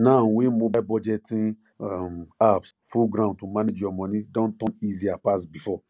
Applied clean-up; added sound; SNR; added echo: none; none; none; none.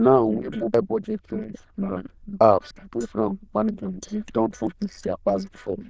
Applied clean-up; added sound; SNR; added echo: neural diffusion model UNIVERSE++.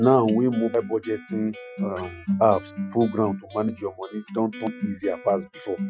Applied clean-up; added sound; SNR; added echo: classical method Wiener filter.